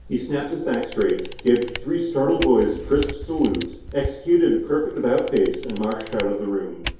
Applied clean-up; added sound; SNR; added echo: none; Camera; 11 dB; reverberation time 2.4 s.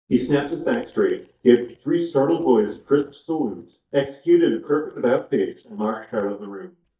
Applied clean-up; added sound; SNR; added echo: neural mask model DeepFilterNet 3.